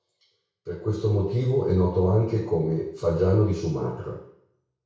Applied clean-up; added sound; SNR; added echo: none; none; none; reverberation time 0.6 s.